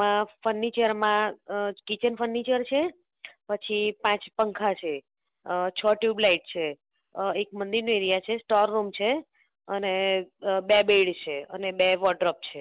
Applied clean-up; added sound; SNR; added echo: none; none; none; none.